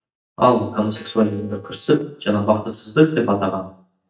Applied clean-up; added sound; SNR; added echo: neural mask model DeepFilterNet 3.